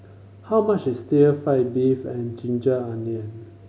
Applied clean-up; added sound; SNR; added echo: none; none; none; none.